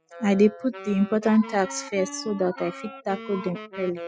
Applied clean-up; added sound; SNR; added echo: classical method spectral subtraction.